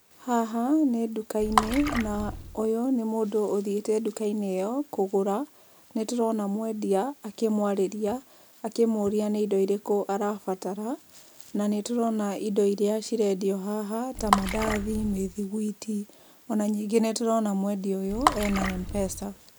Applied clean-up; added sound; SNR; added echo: none; Water / Splash, splatter; 3 dB; none.